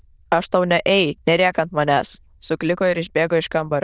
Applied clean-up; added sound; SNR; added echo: neural diffusion model UNIVERSE++.